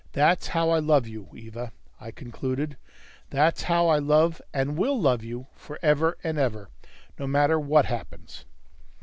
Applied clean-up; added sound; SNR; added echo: none; none; none; none.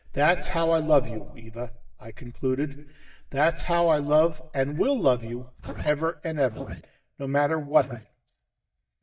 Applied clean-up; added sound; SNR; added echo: neural mask model DeepFilterNet 3.